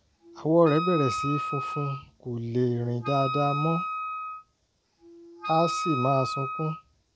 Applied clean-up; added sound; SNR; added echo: none; Wind instrument, woodwind instrument; 5 dB; none.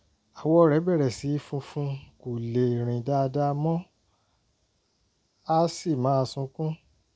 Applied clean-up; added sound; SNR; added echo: none; none; none; none.